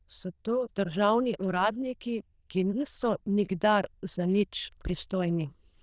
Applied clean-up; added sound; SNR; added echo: neural diffusion model UNIVERSE++.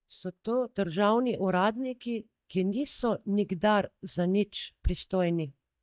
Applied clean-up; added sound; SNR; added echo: neural mask model DeepFilterNet 3.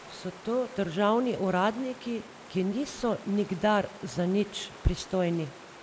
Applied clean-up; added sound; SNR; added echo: none; Water; 18 dB; none.